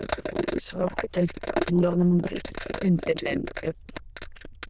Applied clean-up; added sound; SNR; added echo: neural diffusion model UNIVERSE++.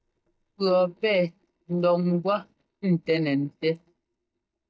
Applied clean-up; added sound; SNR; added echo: neural mask model DeepFilterNet 3.